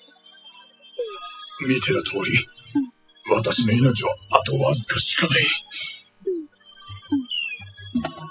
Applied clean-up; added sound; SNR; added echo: classical method spectral subtraction.